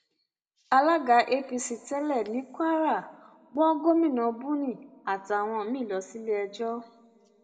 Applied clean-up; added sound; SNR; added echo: none; none; none; reverberation time 1.6 s.